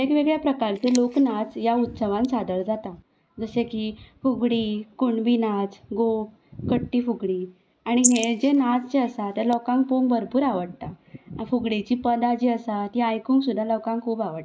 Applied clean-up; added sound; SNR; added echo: neural mask model Resemble Enhance denoiser.